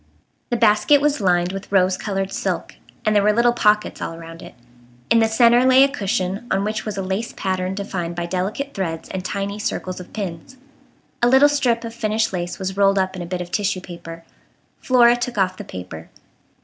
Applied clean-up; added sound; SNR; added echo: none; none; none; none.